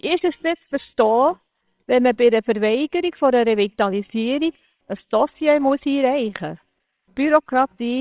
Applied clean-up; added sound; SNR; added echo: neural separator model SepFormer WHAMR!.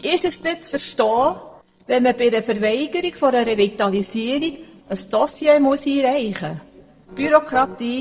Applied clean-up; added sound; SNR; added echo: neural separator model SepFormer DNS4.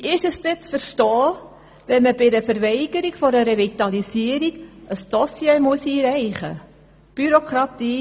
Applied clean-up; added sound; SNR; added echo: none; none; none; none.